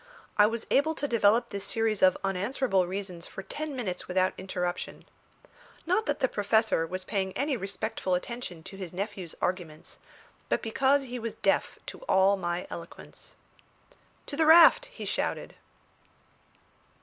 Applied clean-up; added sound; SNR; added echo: none; none; none; none.